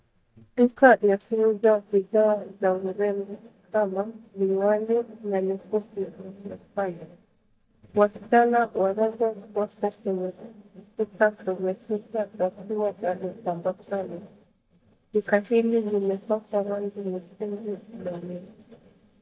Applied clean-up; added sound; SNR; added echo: neural mask model DeepFilterNet 3.